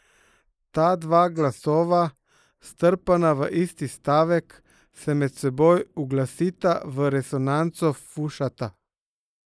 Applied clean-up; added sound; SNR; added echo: neural mask model Resemble Enhance denoiser.